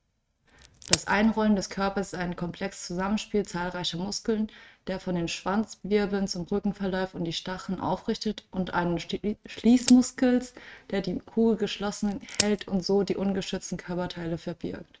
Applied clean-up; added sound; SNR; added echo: neural mask model RNNoise.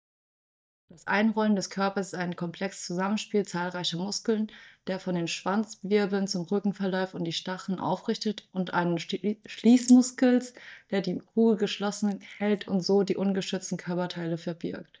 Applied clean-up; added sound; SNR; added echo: neural mask model DeepFilterNet 3.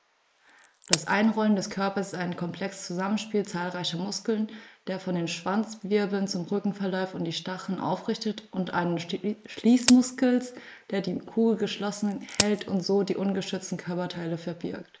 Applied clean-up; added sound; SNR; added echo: neural mask model Resemble Enhance denoiser.